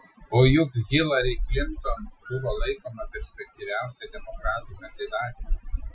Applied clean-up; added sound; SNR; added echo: classical method Wiener filter.